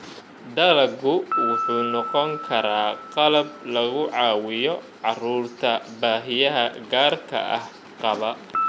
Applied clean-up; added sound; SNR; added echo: none; Piano; 9 dB; none.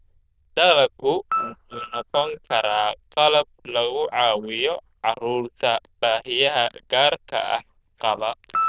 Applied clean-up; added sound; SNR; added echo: neural diffusion model UNIVERSE++.